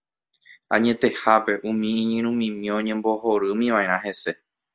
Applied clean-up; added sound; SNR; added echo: none; none; none; none.